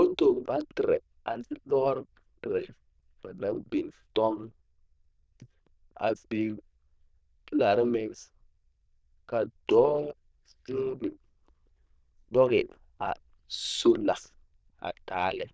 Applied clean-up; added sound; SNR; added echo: neural diffusion model UNIVERSE++.